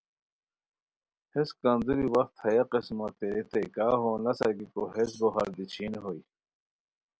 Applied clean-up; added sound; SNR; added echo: none; none; none; none.